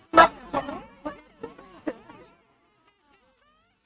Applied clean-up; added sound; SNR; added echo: neural mask model RNNoise.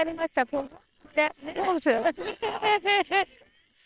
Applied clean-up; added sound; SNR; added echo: neural separator model SepFormer WHAM!.